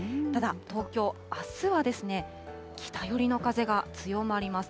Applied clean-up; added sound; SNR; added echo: none; none; none; none.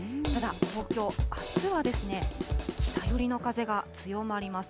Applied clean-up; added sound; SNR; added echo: none; Drum kit; -2 dB; none.